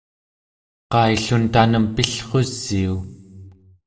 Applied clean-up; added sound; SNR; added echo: none; none; none; reverberation time 0.6 s.